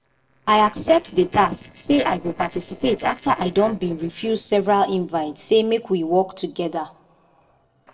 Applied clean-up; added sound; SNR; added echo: neural separator model SepFormer DNS4.